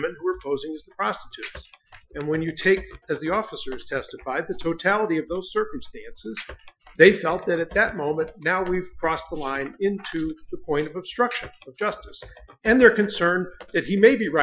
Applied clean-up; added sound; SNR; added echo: classical method Wiener filter.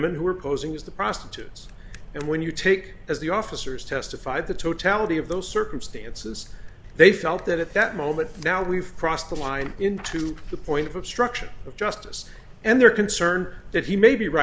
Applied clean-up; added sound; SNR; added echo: none; none; none; none.